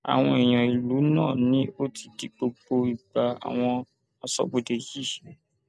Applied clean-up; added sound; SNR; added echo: none; none; none; none.